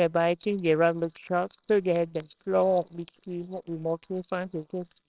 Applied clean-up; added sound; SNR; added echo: neural separator model SepFormer WHAMR!.